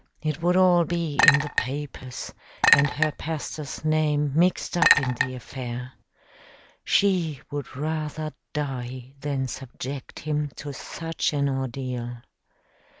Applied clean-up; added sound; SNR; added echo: none; Chink, clink; -1 dB; none.